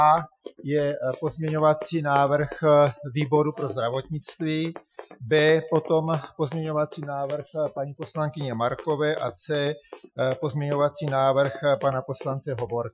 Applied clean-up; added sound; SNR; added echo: classical method Wiener filter.